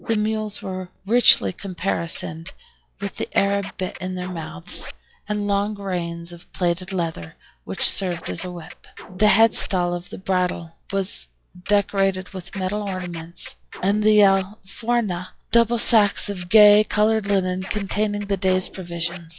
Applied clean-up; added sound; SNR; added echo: classical method log-MMSE.